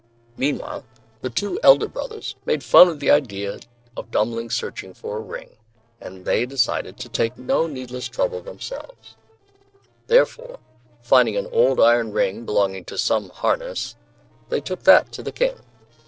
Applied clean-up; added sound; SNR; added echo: neural separator model SepFormer DNS4.